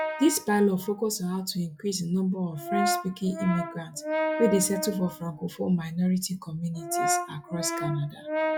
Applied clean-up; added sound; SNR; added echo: classical method log-MMSE.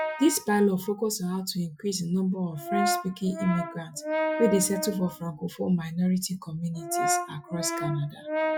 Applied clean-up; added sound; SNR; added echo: classical method Wiener filter.